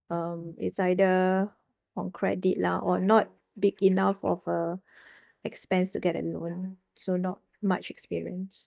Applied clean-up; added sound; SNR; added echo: neural mask model DeepFilterNet 3.